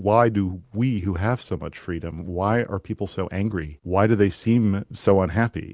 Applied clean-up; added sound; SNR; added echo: none; none; none; none.